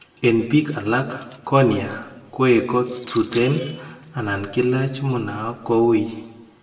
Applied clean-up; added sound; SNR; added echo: none; Cutlery, silverware; 14 dB; reverberation time 0.9 s.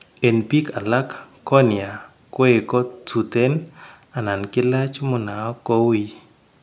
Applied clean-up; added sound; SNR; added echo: none; none; none; none.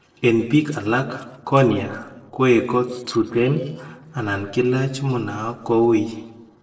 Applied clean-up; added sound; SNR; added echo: neural separator model SepFormer DNS4.